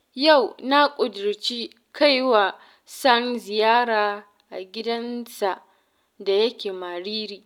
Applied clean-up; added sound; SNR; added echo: none; none; none; none.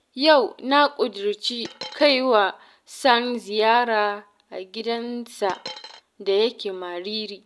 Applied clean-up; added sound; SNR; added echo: none; Coin (dropping); 15 dB; none.